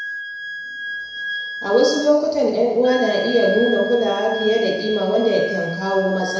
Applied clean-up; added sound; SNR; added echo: none; Wind instrument, woodwind instrument; 10 dB; reverberation time 1.0 s.